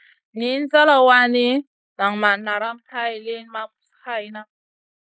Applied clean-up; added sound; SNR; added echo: neural mask model Resemble Enhance denoiser.